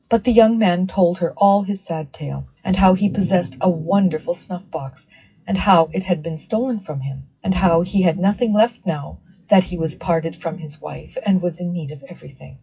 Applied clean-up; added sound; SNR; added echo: classical method WPE with log-MMSE.